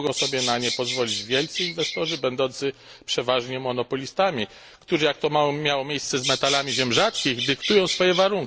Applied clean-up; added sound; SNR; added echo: none; Bird vocalization, bird call, bird song; 5 dB; none.